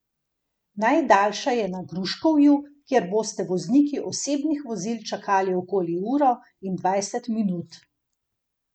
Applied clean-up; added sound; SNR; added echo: none; none; none; none.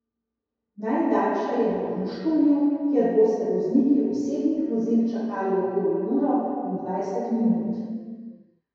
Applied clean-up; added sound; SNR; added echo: none; none; none; reverberation time 2.2 s.